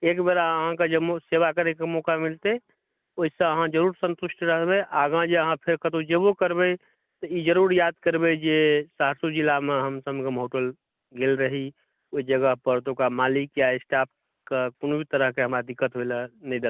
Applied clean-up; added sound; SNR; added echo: none; none; none; none.